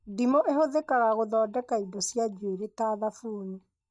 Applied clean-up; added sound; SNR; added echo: neural mask model DeepFilterNet 3.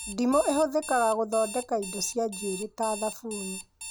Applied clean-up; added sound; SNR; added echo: none; Alarm; 12 dB; none.